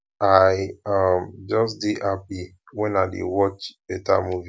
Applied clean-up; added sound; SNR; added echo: none; none; none; none.